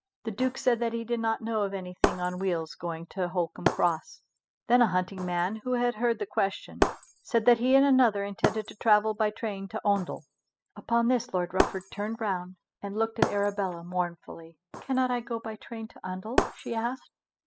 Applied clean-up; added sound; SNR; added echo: classical method spectral subtraction.